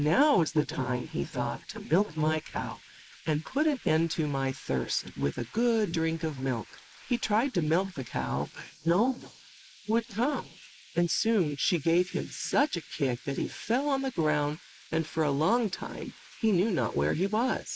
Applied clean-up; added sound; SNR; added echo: neural mask model Resemble Enhance denoiser.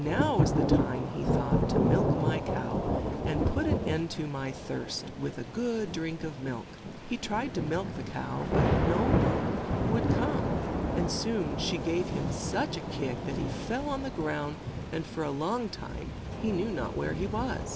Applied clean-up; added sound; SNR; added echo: none; Thunder / Rain; -3 dB; none.